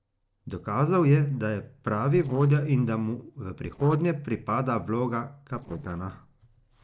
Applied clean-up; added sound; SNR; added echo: neural separator model SepFormer DNS4.